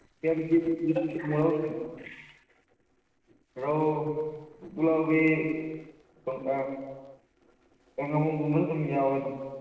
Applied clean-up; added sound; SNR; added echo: neural separator model SepFormer DNS4.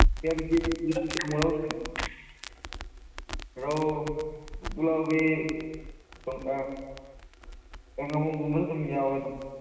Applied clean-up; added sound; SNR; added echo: none; Crackle; 4 dB; reverberation time 1.3 s.